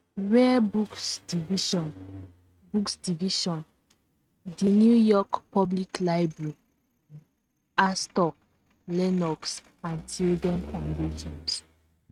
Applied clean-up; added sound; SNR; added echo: neural mask model RNNoise.